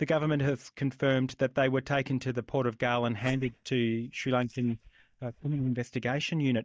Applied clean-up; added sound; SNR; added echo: neural mask model DeepFilterNet 3.